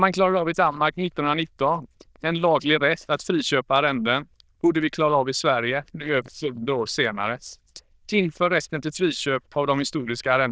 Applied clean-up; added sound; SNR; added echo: neural diffusion model UNIVERSE++.